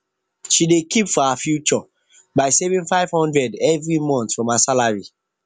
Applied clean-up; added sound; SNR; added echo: none; none; none; none.